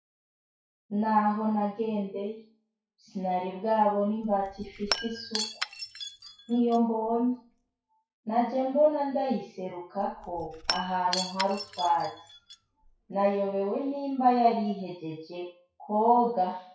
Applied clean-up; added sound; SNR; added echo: classical method WPE with log-MMSE.